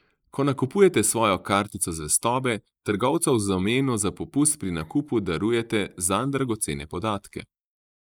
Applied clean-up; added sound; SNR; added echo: neural mask model Resemble Enhance denoiser.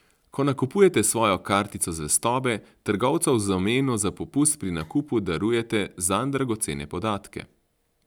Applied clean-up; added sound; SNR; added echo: none; none; none; none.